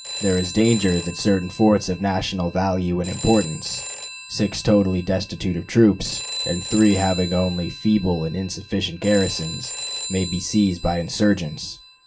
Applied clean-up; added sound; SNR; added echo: none; Telephone; 12 dB; reverberation time 0.2 s.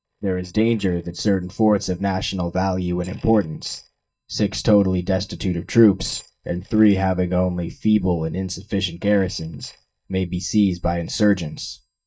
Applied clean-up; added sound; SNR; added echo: neural mask model DeepFilterNet 3.